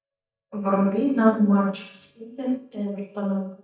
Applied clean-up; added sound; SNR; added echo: neural mask model DeepFilterNet 3.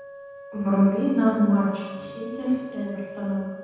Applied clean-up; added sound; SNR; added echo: none; Wind instrument, woodwind instrument; 15 dB; reverberation time 1.2 s.